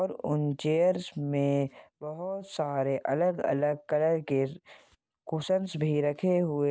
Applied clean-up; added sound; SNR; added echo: none; none; none; none.